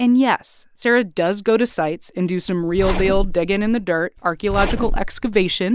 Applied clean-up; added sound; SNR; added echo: none; Zipper (clothing); 4 dB; none.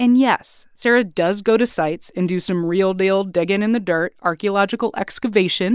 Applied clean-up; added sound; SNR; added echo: none; none; none; none.